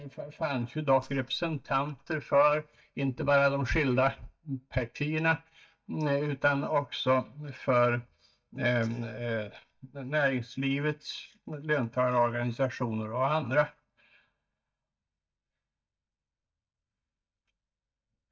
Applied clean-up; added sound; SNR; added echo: neural mask model DeepFilterNet 3.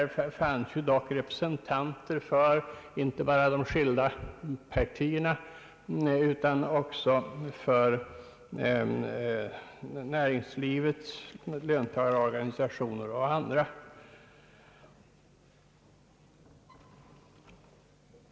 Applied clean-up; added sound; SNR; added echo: none; none; none; none.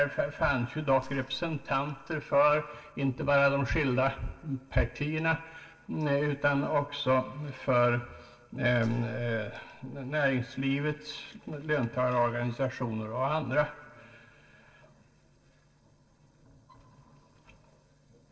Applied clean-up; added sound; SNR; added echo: neural separator model SepFormer DNS4.